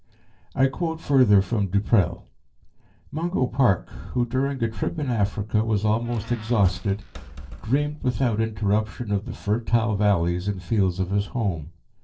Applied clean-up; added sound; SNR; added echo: neural separator model SepFormer DNS4.